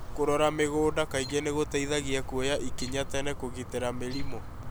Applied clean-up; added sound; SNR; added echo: none; Chirp, tweet; 5 dB; none.